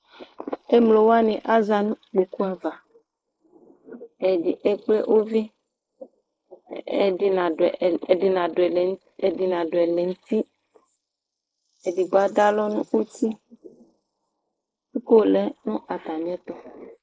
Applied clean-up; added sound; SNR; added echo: neural mask model Resemble Enhance denoiser.